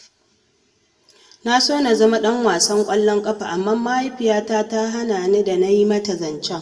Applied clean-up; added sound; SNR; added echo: none; none; none; reverberation time 0.9 s.